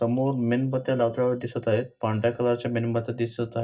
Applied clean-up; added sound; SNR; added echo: neural mask model DeepFilterNet 3.